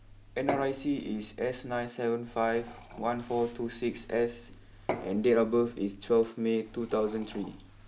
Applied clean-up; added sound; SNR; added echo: none; Fill (with liquid) / Glass / Water; 13 dB; none.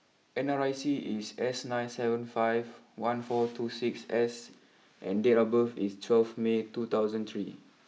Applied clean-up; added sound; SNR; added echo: none; none; none; none.